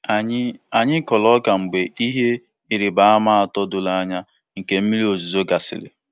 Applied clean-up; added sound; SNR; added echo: none; none; none; none.